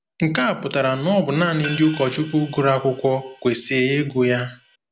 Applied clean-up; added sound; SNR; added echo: none; Crash cymbal / Hi-hat; 16 dB; none.